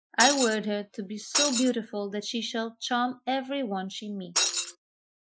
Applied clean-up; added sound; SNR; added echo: classical method Wiener filter.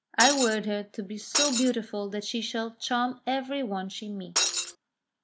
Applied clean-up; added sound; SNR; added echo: none; Shatter; -3 dB; none.